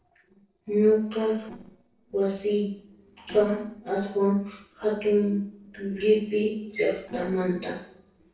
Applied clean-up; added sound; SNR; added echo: neural separator model SepFormer DNS4.